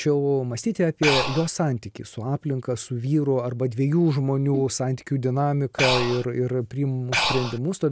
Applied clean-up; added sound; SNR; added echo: none; Breathing; 1 dB; none.